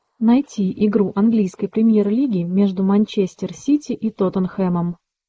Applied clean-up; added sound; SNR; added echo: neural mask model Resemble Enhance denoiser.